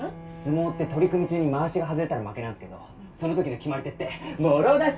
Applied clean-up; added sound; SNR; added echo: none; Bowed string instrument; 18 dB; reverberation time 0.3 s.